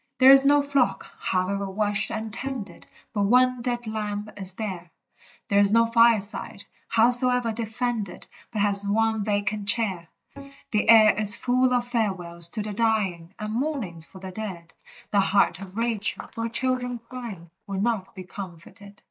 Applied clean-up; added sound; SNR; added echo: neural mask model DeepFilterNet 3.